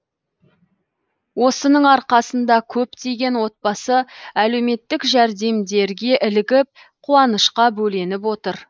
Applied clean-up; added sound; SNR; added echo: neural mask model Resemble Enhance denoiser.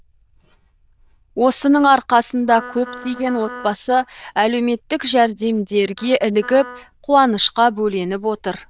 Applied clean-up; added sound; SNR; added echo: neural diffusion model UNIVERSE++.